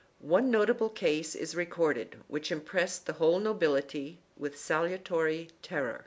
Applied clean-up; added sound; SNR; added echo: none; none; none; none.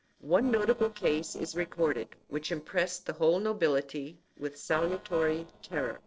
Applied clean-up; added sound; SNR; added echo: neural separator model SepFormer DNS4.